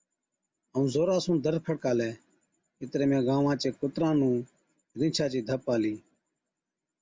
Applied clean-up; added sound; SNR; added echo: none; none; none; none.